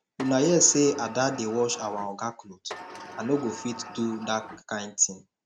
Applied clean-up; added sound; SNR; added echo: none; Sliding door; 15 dB; none.